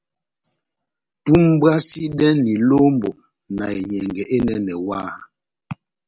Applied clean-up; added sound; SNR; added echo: none; none; none; none.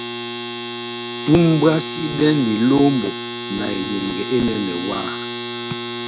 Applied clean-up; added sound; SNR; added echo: none; Domestic sounds, home sounds; 7 dB; none.